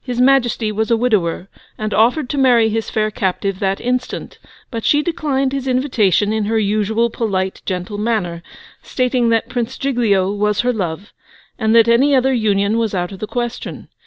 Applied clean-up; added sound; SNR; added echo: none; none; none; none.